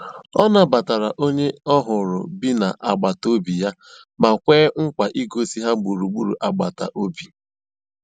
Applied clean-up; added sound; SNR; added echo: none; none; none; none.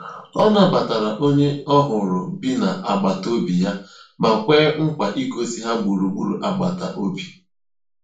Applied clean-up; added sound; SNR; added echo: none; none; none; reverberation time 0.3 s.